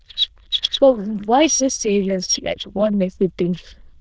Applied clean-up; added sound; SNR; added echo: neural diffusion model UNIVERSE++.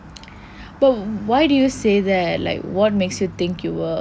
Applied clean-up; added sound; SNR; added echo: none; none; none; none.